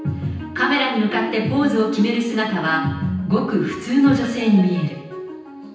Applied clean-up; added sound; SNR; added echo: none; none; none; reverberation time 0.9 s.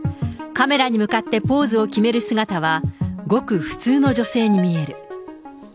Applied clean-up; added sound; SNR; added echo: none; none; none; none.